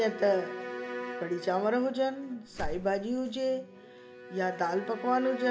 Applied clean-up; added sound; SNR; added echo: none; Bowed string instrument + Whoosh, swoosh, swish; 10 dB; none.